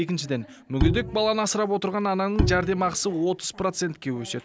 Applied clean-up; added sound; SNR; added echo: none; Bowed string instrument; 3 dB; none.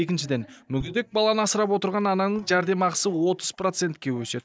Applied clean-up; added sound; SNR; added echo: neural mask model DeepFilterNet 3.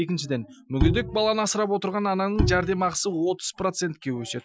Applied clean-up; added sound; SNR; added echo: classical method Wiener filter.